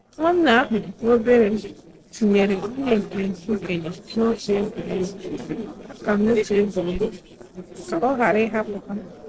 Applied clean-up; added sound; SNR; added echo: neural separator model SepFormer DNS4.